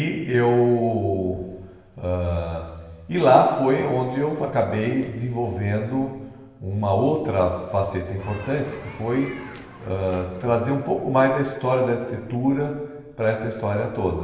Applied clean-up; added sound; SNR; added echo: none; Human group actions; 18 dB; reverberation time 1.4 s.